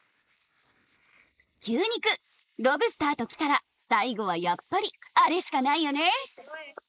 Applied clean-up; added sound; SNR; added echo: neural mask model Resemble Enhance denoiser.